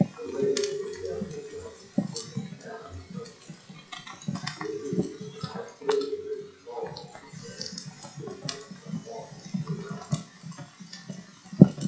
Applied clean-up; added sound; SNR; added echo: classical method WPE with log-MMSE.